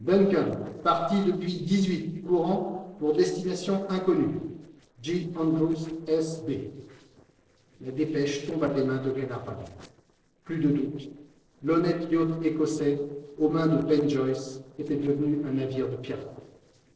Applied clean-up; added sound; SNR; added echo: neural separator model SepFormer DNS4.